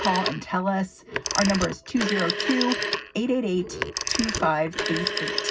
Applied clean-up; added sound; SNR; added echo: none; Telephone; 3 dB; reverberation time 0.4 s.